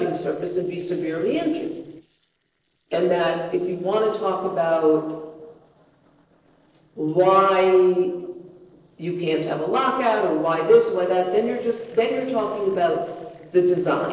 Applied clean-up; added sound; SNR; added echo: neural separator model SepFormer DNS4.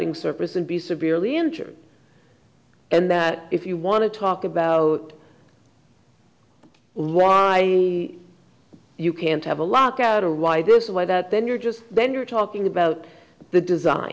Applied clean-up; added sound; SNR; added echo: none; none; none; none.